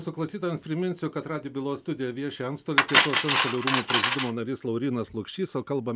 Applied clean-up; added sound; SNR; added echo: none; Cutlery, silverware; -3 dB; none.